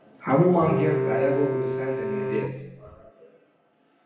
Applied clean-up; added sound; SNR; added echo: none; Bowed string instrument; 1 dB; reverberation time 0.9 s.